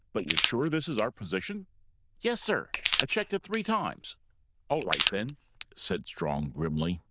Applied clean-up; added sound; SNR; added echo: neural diffusion model UNIVERSE++.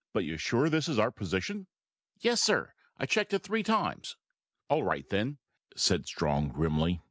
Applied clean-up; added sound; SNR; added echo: none; none; none; none.